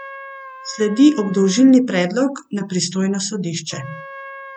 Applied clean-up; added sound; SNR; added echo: none; Trumpet; 19 dB; none.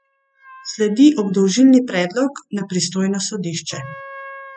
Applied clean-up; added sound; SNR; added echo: classical method spectral subtraction.